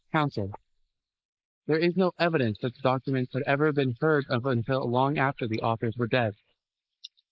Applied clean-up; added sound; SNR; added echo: neural mask model Resemble Enhance denoiser.